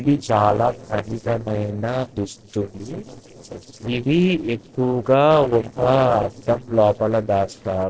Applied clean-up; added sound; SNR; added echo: neural separator model SepFormer DNS4.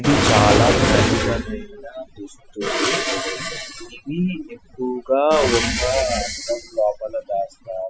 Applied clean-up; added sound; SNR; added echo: classical method Wiener filter.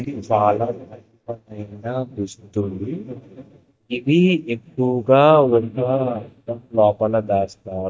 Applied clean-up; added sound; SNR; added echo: neural mask model DeepFilterNet 3.